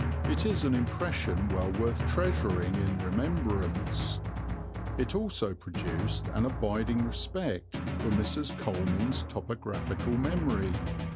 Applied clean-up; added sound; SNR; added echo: none; Drum; 0 dB; none.